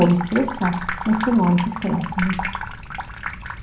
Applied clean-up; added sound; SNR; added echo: none; Sink (filling or washing) / Water tap, faucet; 7 dB; reverberation time 0.6 s.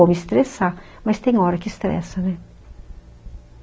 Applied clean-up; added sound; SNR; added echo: none; none; none; none.